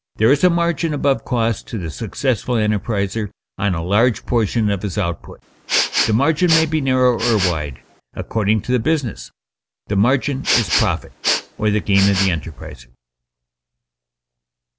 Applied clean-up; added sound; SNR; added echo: none; Respiratory sounds; 5 dB; none.